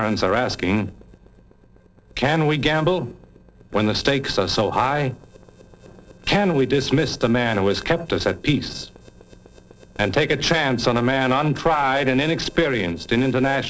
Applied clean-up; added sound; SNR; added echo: neural separator model SepFormer DNS4.